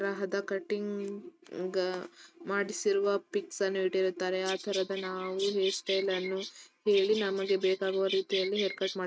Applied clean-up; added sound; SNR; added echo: neural mask model RNNoise.